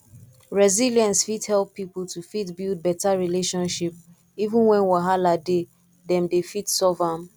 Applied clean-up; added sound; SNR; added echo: none; none; none; none.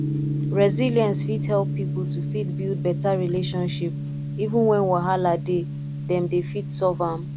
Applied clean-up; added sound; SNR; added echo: none; Gong; 3 dB; none.